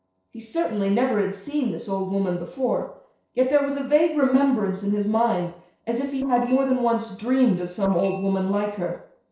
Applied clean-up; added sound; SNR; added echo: neural separator model SepFormer DNS4.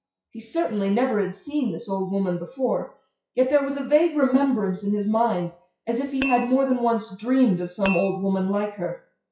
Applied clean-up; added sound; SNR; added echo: classical method WPE with log-MMSE.